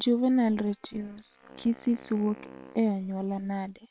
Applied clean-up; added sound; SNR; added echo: neural separator model SepFormer WHAM!.